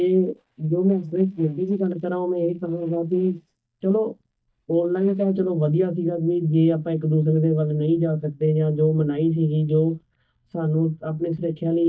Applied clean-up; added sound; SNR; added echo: neural mask model DeepFilterNet 3.